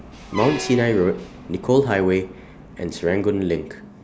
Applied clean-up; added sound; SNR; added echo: none; Truck; 16 dB; none.